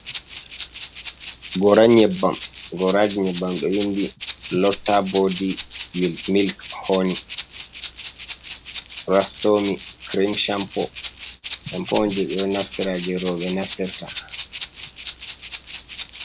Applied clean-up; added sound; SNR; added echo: none; Rattle (instrument); 8 dB; none.